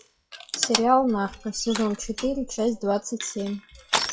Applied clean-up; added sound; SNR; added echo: classical method WPE with log-MMSE.